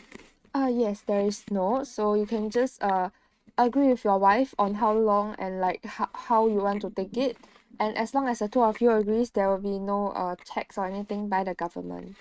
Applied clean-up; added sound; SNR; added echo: neural mask model RNNoise.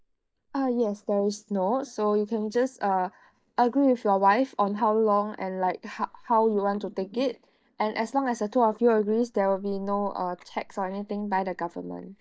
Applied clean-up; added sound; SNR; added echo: neural mask model DeepFilterNet 3.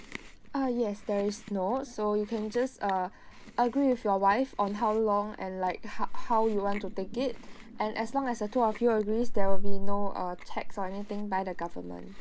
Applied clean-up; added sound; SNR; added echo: none; Chewing, mastication; -2 dB; none.